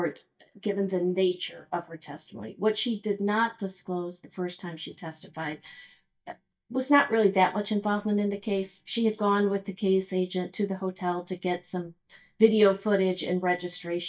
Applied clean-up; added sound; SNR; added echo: neural mask model DeepFilterNet 3.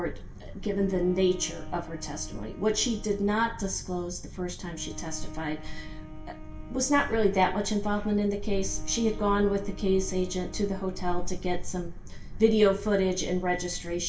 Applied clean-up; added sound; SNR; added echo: none; Bowed string instrument; 19 dB; reverberation time 0.2 s.